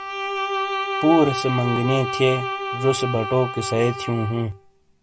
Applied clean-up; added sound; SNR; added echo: none; Bowed string instrument; 5 dB; none.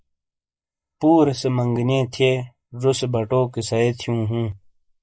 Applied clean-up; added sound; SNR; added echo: neural mask model Resemble Enhance denoiser.